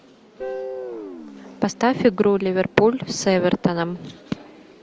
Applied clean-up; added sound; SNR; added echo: none; Guitar; 15 dB; none.